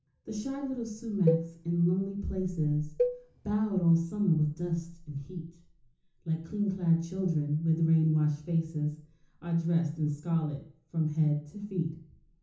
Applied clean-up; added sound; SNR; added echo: none; Cowbell; 7 dB; reverberation time 0.7 s.